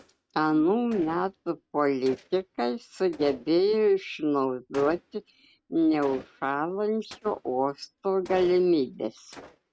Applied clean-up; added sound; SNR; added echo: neural mask model RNNoise.